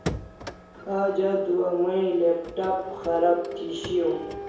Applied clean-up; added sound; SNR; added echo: none; Printer; 12 dB; reverberation time 0.9 s.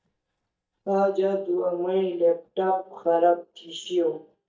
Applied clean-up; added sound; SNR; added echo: neural mask model DeepFilterNet 3.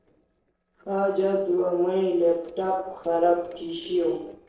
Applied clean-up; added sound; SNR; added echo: neural separator model SepFormer DNS4.